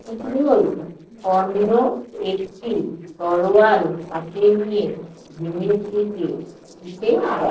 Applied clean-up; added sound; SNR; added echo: neural separator model SepFormer DNS4.